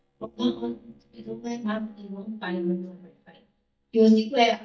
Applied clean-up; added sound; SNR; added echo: neural mask model DeepFilterNet 3.